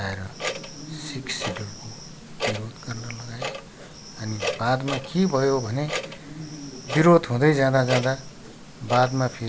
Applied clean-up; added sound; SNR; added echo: none; Clock; 10 dB; none.